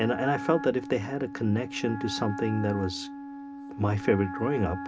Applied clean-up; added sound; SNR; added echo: none; Wind instrument, woodwind instrument; 9 dB; reverberation time 0.3 s.